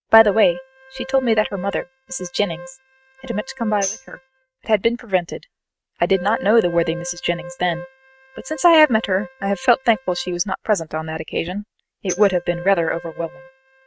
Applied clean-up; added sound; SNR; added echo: neural mask model RNNoise.